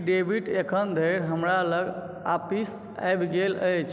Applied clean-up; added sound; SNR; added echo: none; none; none; none.